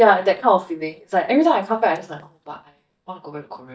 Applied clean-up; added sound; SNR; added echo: neural mask model DeepFilterNet 3.